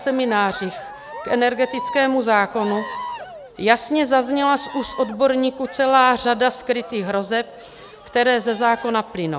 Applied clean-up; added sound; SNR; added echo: none; Cheering; 15 dB; none.